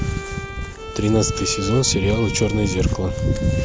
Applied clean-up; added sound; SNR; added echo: none; Bowed string instrument; 10 dB; none.